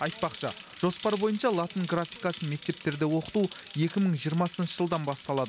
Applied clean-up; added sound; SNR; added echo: none; Bicycle; 17 dB; none.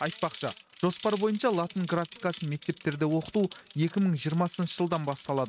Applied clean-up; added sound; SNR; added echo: neural mask model RNNoise.